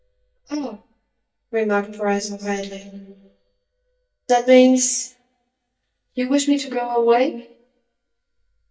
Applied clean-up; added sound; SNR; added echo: neural mask model DeepFilterNet 3.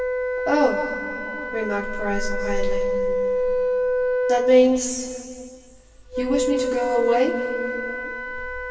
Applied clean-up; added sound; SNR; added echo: none; Wind instrument, woodwind instrument; 1 dB; reverberation time 2.5 s.